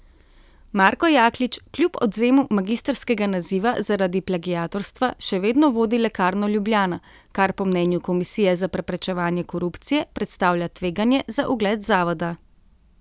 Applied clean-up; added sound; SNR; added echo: none; none; none; none.